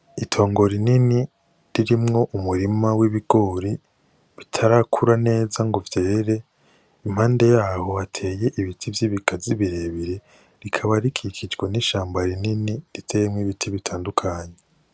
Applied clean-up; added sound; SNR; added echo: none; none; none; none.